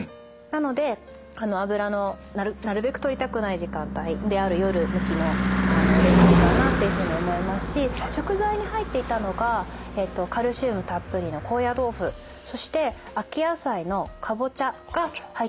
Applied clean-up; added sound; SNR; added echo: none; Car passing by / Engine / Truck; 0 dB; none.